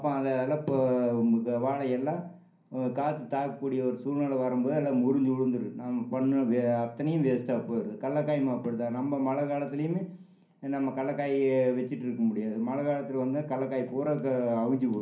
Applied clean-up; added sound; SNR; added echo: none; none; none; reverberation time 0.6 s.